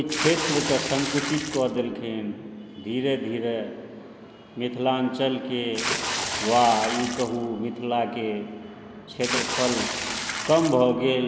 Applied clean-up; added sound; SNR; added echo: none; Water / Splash, splatter; 4 dB; none.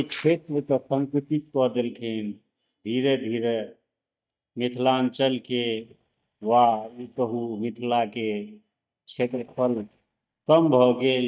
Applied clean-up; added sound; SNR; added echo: neural mask model DeepFilterNet 3.